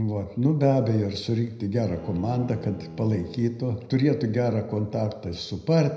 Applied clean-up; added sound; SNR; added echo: none; Bowed string instrument; 18 dB; reverberation time 0.8 s.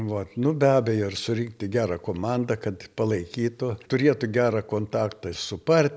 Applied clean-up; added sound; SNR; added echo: none; none; none; none.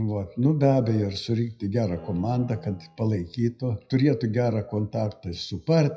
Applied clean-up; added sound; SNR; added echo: classical method WPE with log-MMSE.